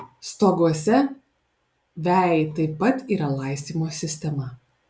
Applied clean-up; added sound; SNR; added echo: none; none; none; none.